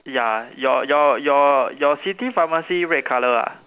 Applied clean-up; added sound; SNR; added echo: none; none; none; none.